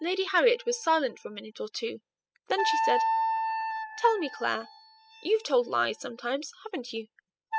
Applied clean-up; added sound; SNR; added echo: classical method spectral subtraction.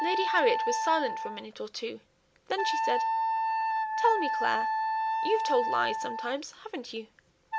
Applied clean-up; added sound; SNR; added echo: none; Wind instrument, woodwind instrument; -1 dB; none.